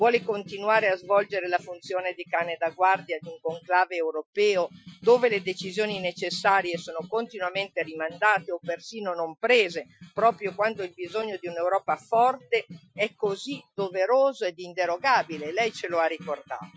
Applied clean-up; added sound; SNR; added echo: classical method Wiener filter.